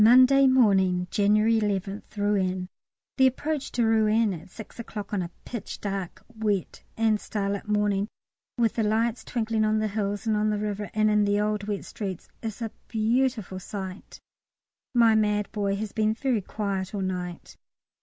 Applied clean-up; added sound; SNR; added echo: none; none; none; none.